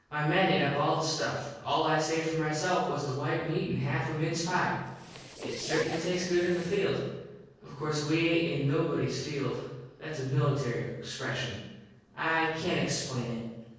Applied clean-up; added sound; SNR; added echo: neural separator model SepFormer DNS4.